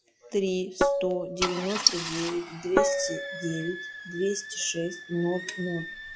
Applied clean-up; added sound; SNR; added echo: classical method log-MMSE.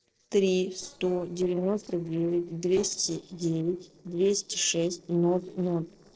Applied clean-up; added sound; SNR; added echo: neural separator model SepFormer DNS4.